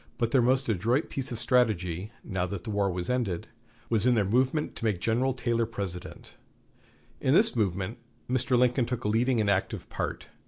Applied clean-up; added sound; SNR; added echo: none; none; none; none.